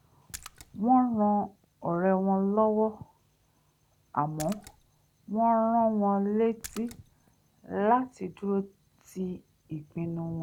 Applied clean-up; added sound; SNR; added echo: none; Splash, splatter; 19 dB; none.